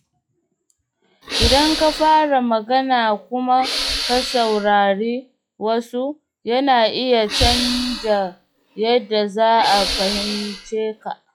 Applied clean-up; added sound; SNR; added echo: classical method log-MMSE.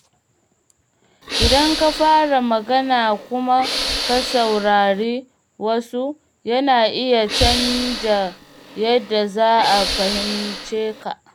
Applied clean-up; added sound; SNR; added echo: none; Hiss / Breathing; 5 dB; none.